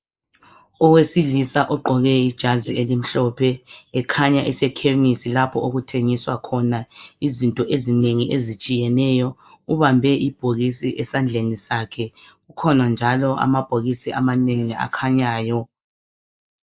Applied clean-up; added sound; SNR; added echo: neural mask model Resemble Enhance denoiser.